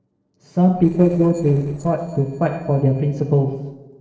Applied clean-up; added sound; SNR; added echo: neural separator model SepFormer DNS4.